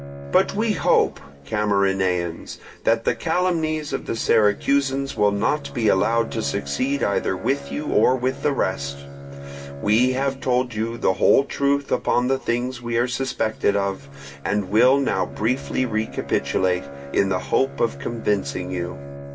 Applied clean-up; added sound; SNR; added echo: none; Bowed string instrument; 15 dB; reverberation time 0.1 s.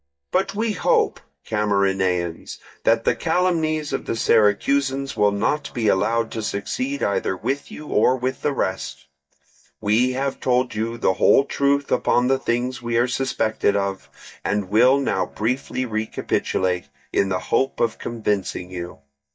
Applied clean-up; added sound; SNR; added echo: neural mask model DeepFilterNet 3.